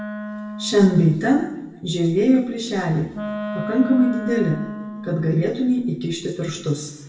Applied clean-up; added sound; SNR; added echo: none; Wind instrument, woodwind instrument; 12 dB; reverberation time 0.8 s.